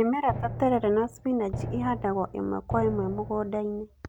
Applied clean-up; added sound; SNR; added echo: none; Drum; 9 dB; none.